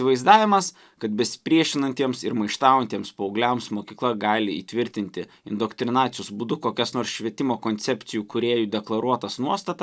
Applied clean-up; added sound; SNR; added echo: none; none; none; none.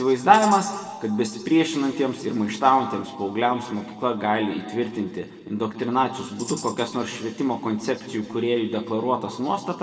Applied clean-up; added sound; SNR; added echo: none; Tambourine; 18 dB; reverberation time 1.9 s.